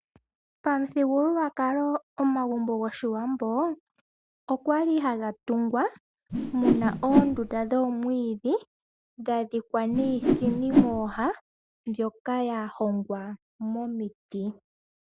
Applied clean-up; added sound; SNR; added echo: none; Whoosh, swoosh, swish; -3 dB; none.